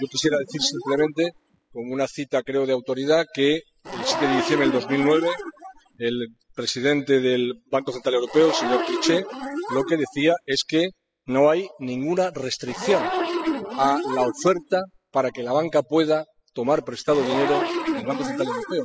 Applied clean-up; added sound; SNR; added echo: classical method spectral subtraction.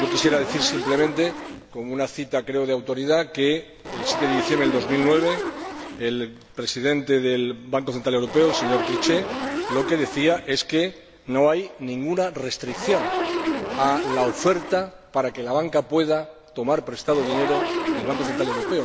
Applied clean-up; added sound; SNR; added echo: none; Zipper (clothing); 6 dB; none.